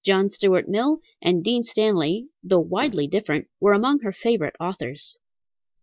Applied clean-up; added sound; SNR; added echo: neural mask model DeepFilterNet 3.